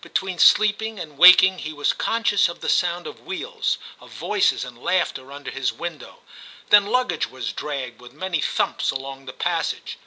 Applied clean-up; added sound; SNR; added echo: none; none; none; none.